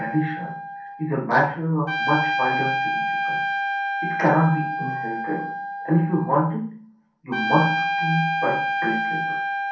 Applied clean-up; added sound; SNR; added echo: none; Trumpet; 1 dB; reverberation time 0.6 s.